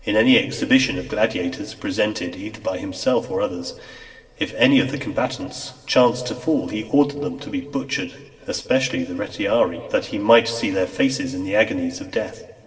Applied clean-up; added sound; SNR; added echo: none; none; none; reverberation time 1.7 s.